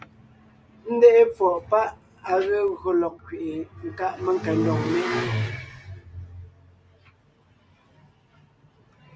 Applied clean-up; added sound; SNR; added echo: none; none; none; none.